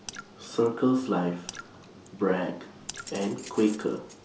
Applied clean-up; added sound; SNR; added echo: none; Raindrop / Splash, splatter + Keys jangling; 17 dB; none.